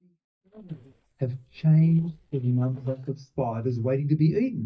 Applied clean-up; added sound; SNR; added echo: neural mask model DeepFilterNet 3.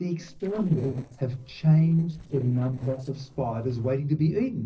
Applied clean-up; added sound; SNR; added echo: neural separator model SepFormer DNS4.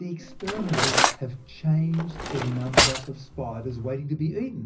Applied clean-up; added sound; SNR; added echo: none; Cutlery, silverware; -2 dB; reverberation time 0.4 s.